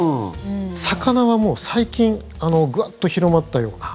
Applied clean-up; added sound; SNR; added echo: none; none; none; none.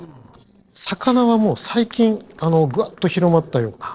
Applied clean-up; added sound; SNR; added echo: neural separator model SepFormer DNS4.